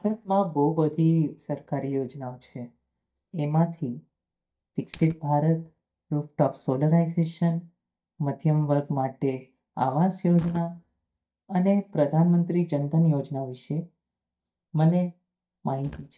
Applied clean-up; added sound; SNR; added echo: neural mask model DeepFilterNet 3.